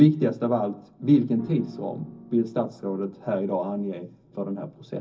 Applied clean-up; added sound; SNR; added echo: none; Piano; 19 dB; reverberation time 0.4 s.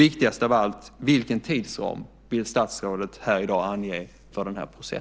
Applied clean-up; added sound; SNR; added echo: none; none; none; none.